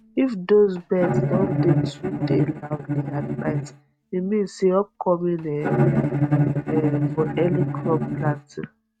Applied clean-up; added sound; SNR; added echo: neural mask model RNNoise.